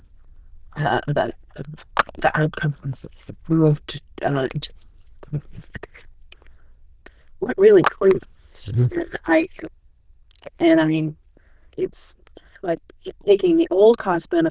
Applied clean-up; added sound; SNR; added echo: neural diffusion model UNIVERSE++.